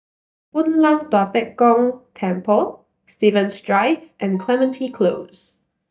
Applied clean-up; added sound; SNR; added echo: neural mask model DeepFilterNet 3.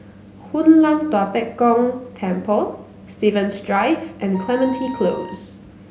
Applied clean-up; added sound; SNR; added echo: none; Wind instrument, woodwind instrument; 15 dB; none.